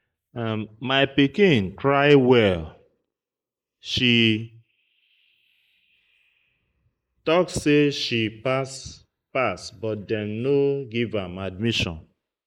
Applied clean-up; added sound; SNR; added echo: neural mask model Resemble Enhance denoiser.